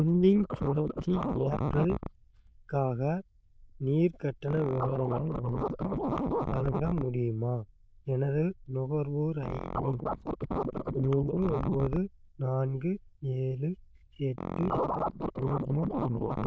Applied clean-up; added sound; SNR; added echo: neural diffusion model UNIVERSE++.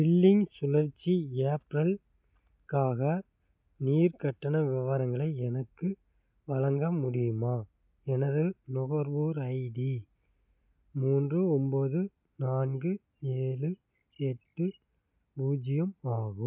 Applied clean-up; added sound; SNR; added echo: none; none; none; none.